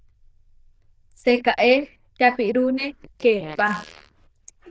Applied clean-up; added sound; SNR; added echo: neural diffusion model UNIVERSE++.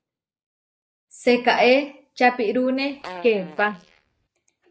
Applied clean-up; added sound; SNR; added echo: neural mask model DeepFilterNet 3.